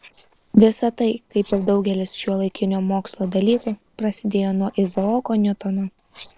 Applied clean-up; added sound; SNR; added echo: neural separator model SepFormer DNS4.